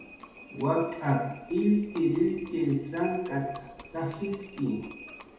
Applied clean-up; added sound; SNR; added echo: none; Livestock, farm animals, working animals; 18 dB; reverberation time 0.8 s.